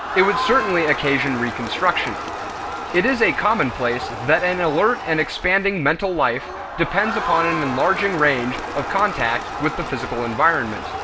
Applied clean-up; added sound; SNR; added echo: none; Crowd; 7 dB; none.